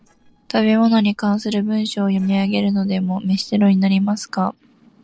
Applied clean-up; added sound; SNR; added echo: neural separator model SepFormer DNS4.